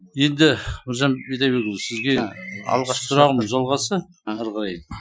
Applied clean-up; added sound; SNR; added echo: classical method Wiener filter.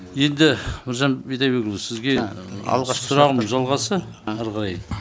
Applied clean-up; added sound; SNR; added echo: none; none; none; none.